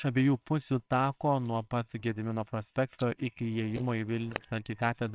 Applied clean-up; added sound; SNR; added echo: neural separator model SepFormer WHAMR!.